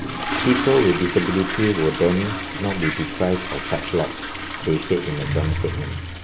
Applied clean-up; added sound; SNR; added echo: none; Toilet flush; 4 dB; none.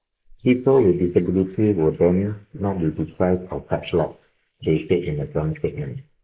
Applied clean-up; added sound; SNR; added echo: neural mask model Resemble Enhance denoiser.